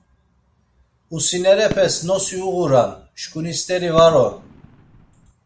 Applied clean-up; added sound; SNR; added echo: none; Fireworks; 16 dB; none.